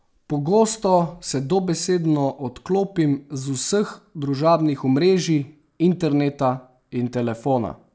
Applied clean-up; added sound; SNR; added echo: none; none; none; none.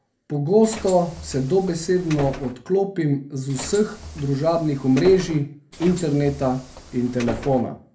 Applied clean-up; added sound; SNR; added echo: none; Bus; 14 dB; reverberation time 0.3 s.